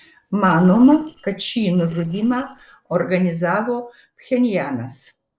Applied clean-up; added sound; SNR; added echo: neural separator model SepFormer DNS4.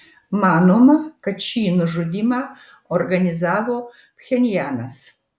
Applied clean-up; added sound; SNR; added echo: none; none; none; none.